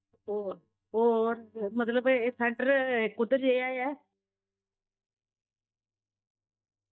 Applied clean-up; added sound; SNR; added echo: neural mask model DeepFilterNet 3.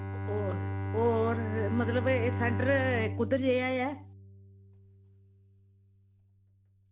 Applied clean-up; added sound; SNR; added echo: none; Bowed string instrument; 3 dB; none.